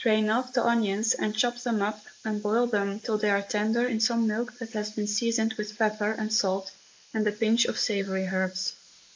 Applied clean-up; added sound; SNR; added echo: neural mask model Resemble Enhance denoiser.